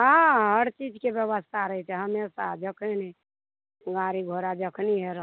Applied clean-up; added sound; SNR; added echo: none; none; none; none.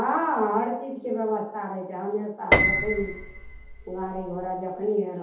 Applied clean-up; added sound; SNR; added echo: none; Piano; -1 dB; reverberation time 0.8 s.